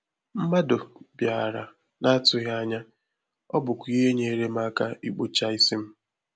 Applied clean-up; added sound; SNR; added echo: none; none; none; none.